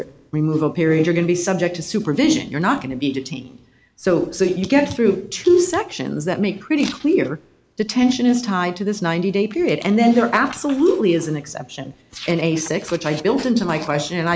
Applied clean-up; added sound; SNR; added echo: none; none; none; none.